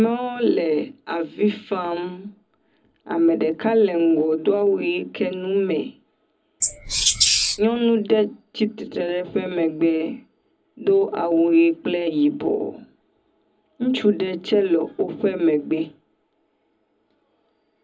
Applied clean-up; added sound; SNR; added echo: none; Wild animals; -1 dB; reverberation time 0.4 s.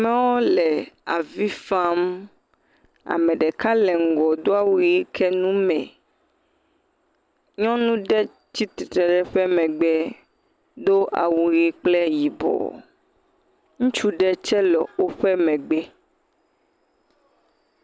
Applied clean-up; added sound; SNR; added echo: none; none; none; none.